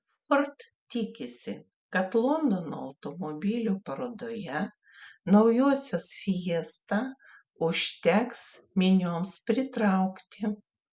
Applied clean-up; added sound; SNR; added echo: none; none; none; none.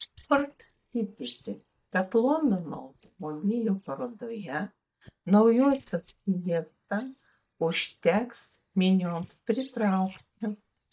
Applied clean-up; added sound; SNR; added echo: neural mask model DeepFilterNet 3.